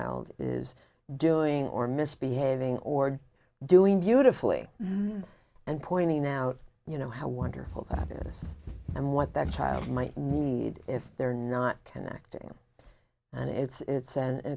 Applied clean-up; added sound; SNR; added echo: none; Run; 9 dB; none.